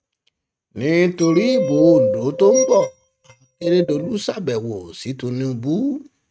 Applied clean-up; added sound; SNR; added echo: neural mask model RNNoise.